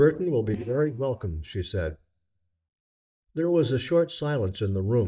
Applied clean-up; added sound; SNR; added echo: neural mask model DeepFilterNet 3.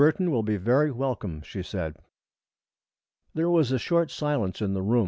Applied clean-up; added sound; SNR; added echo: none; none; none; none.